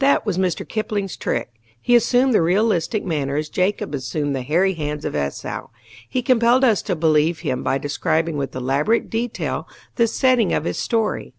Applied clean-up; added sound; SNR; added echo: none; none; none; none.